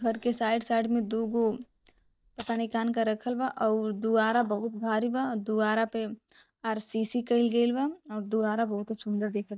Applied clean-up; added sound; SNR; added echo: neural mask model DeepFilterNet 3.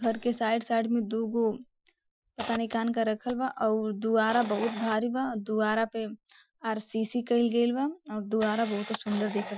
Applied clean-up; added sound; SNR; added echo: classical method Wiener filter.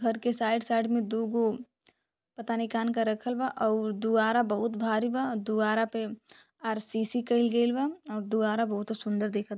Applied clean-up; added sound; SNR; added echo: none; none; none; none.